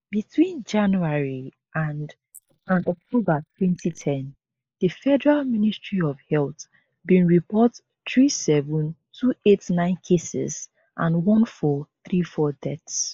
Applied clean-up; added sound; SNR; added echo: neural mask model Resemble Enhance denoiser.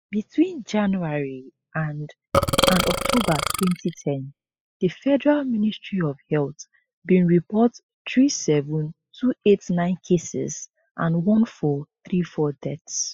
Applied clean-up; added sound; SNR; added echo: classical method spectral subtraction.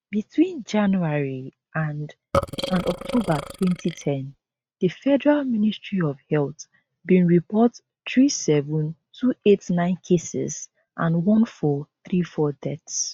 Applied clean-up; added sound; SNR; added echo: neural mask model RNNoise.